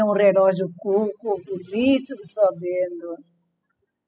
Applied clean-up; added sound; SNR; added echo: classical method spectral subtraction.